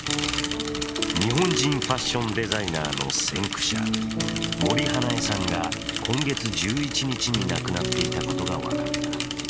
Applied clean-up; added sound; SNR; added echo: none; Mechanisms / Bicycle; 5 dB; none.